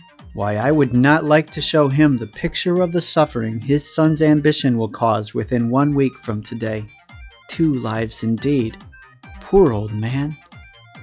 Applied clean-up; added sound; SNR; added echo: classical method log-MMSE.